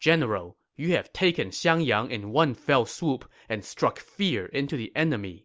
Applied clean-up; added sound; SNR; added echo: none; none; none; none.